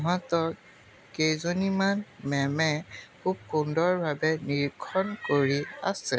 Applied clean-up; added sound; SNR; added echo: none; none; none; none.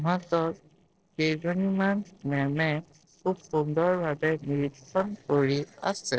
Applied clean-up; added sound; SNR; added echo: neural separator model SepFormer DNS4.